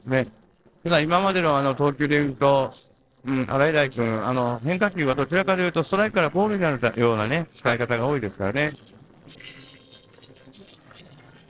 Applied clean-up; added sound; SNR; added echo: neural separator model SepFormer DNS4.